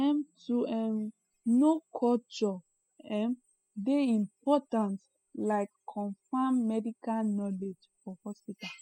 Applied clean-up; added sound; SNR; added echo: classical method spectral subtraction.